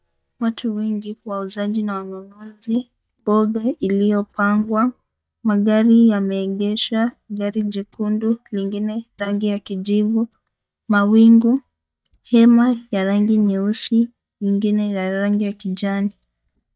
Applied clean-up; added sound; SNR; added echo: neural mask model DeepFilterNet 3.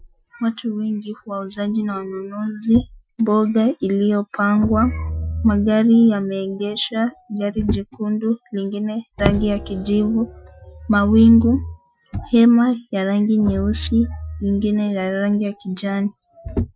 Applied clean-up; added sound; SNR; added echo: classical method Wiener filter.